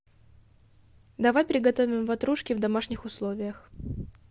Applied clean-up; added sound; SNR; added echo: none; none; none; none.